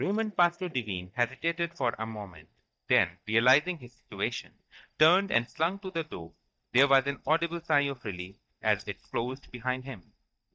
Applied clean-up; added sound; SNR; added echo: neural mask model DeepFilterNet 3.